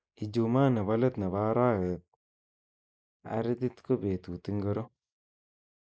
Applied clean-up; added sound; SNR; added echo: neural mask model Resemble Enhance denoiser.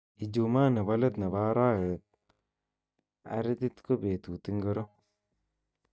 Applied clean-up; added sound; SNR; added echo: neural mask model DeepFilterNet 3.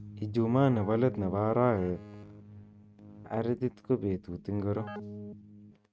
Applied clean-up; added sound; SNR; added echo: neural mask model RNNoise.